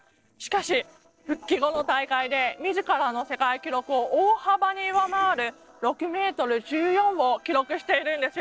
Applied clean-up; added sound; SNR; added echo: neural separator model SepFormer DNS4.